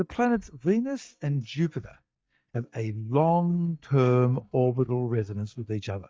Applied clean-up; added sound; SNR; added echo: neural mask model DeepFilterNet 3.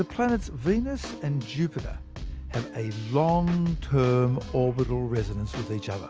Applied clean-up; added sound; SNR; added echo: none; none; none; none.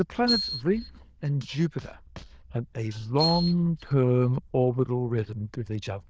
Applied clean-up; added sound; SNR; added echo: neural diffusion model UNIVERSE++.